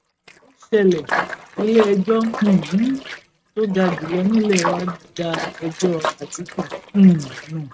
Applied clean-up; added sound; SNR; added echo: neural mask model RNNoise.